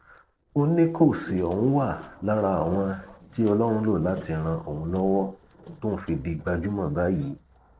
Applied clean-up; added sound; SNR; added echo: neural separator model SepFormer DNS4.